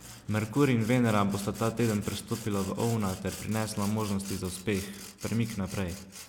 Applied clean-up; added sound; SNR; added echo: none; Sawing; 16 dB; none.